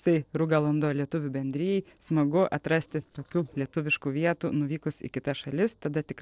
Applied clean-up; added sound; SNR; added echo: neural separator model SepFormer DNS4.